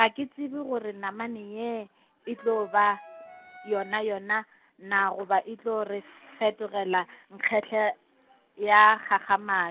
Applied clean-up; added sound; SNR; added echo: none; Wind instrument, woodwind instrument; 19 dB; none.